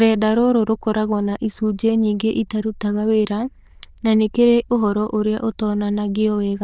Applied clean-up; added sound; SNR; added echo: neural diffusion model UNIVERSE++.